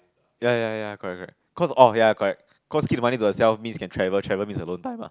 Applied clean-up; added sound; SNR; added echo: none; none; none; none.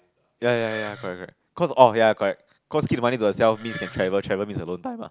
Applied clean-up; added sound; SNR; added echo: none; Wood; 16 dB; none.